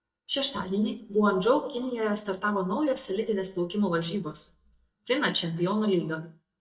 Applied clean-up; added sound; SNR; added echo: neural mask model DeepFilterNet 3.